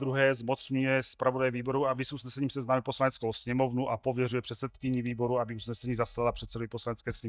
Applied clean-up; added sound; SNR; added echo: neural mask model DeepFilterNet 3.